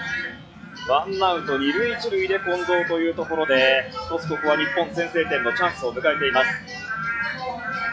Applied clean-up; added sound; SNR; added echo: classical method log-MMSE.